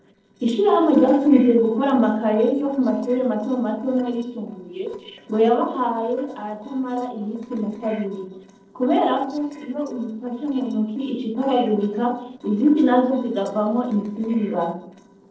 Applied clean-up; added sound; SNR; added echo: neural separator model SepFormer DNS4.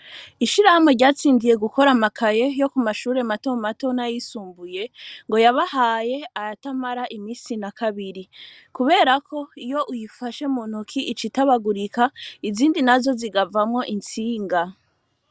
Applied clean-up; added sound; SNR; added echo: none; none; none; none.